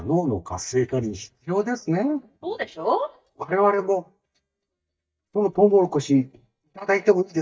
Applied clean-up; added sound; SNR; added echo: neural mask model DeepFilterNet 3.